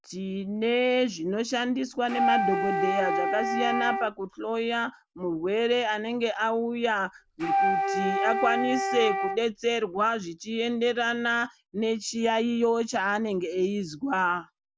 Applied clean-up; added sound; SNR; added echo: none; Wind instrument, woodwind instrument; 0 dB; none.